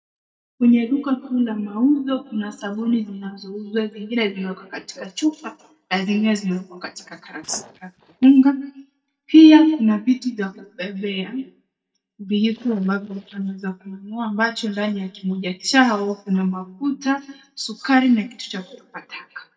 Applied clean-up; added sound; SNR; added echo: neural mask model DeepFilterNet 3.